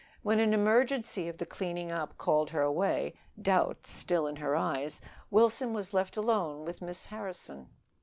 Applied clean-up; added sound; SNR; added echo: none; none; none; none.